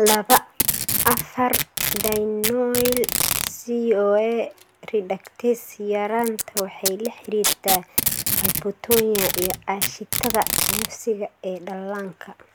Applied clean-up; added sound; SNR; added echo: none; Packing tape, duct tape; 2 dB; none.